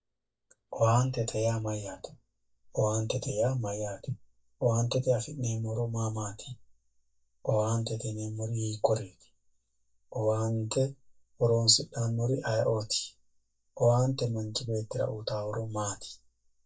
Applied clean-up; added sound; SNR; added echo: neural mask model DeepFilterNet 3.